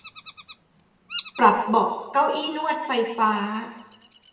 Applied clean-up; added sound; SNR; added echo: none; Bird vocalization, bird call, bird song; 14 dB; reverberation time 1.0 s.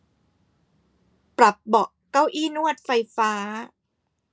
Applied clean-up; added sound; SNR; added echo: none; none; none; none.